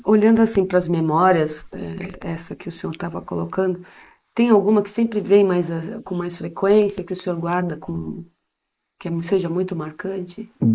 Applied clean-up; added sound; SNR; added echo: neural mask model Resemble Enhance denoiser.